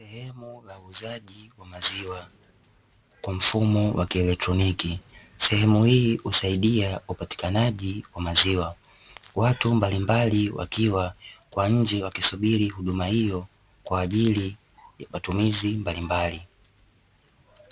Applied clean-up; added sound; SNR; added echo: none; none; none; none.